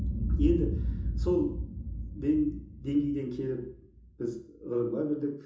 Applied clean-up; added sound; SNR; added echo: none; Boom; 3 dB; reverberation time 0.6 s.